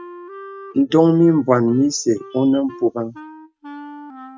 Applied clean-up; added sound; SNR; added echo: neural mask model RNNoise.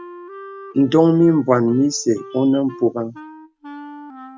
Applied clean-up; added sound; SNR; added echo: none; Wind instrument, woodwind instrument; 19 dB; none.